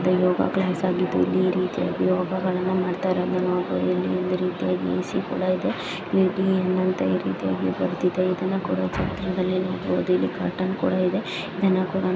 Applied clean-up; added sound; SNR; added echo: none; none; none; none.